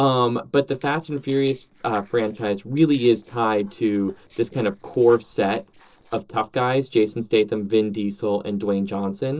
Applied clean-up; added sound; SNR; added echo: neural separator model SepFormer DNS4.